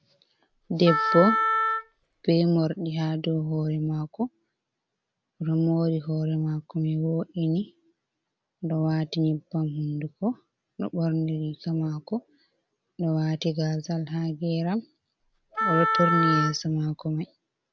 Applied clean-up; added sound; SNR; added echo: none; Wind instrument, woodwind instrument; 0 dB; none.